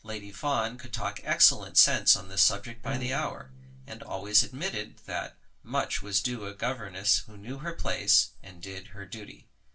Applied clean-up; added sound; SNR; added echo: none; Bowed string instrument; 14 dB; reverberation time 0.2 s.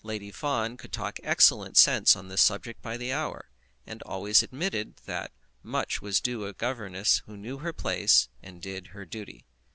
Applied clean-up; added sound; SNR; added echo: none; none; none; none.